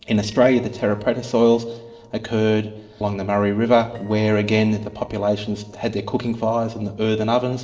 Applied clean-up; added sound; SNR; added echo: neural separator model SepFormer DNS4.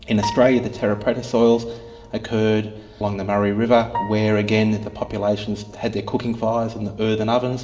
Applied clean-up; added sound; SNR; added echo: none; Piano; 17 dB; reverberation time 2.6 s.